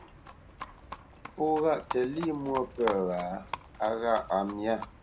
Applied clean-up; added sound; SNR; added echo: none; Livestock, farm animals, working animals; 11 dB; reverberation time 0.5 s.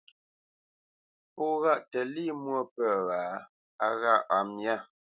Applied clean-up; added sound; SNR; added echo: none; none; none; none.